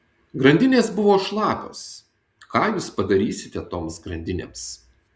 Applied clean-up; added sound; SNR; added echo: none; none; none; none.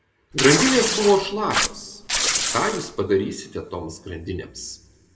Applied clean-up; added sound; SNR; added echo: none; Tearing; 1 dB; reverberation time 0.8 s.